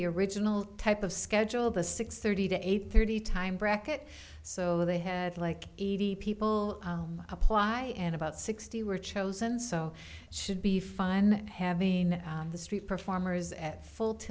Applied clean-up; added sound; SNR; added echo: none; none; none; none.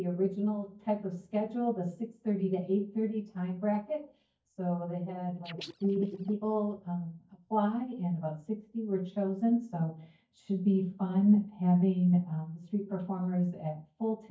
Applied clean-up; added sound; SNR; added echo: neural mask model DeepFilterNet 3.